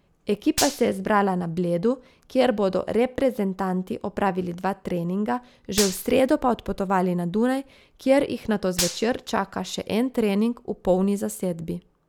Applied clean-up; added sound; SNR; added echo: none; Gunshot, gunfire; 8 dB; none.